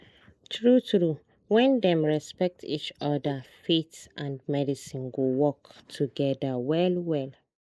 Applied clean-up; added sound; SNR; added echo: neural mask model Resemble Enhance denoiser.